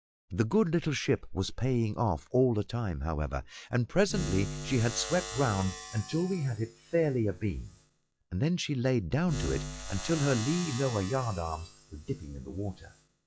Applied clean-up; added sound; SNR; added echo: classical method log-MMSE.